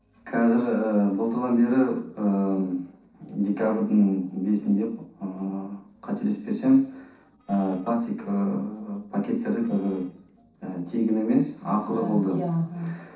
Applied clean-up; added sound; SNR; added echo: neural separator model SepFormer DNS4.